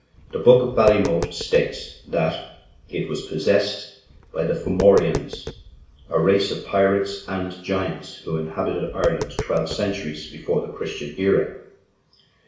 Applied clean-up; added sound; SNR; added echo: none; Tap; 13 dB; reverberation time 0.6 s.